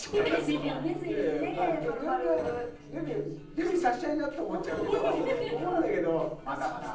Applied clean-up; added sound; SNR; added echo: neural separator model SepFormer DNS4.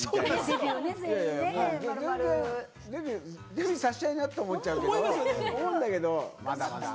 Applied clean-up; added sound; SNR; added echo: none; none; none; none.